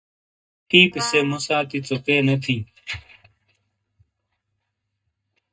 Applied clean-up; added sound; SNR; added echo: neural mask model DeepFilterNet 3.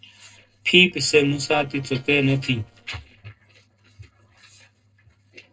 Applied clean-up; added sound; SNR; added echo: neural separator model SepFormer DNS4.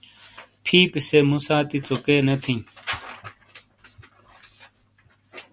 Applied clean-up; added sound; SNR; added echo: none; none; none; none.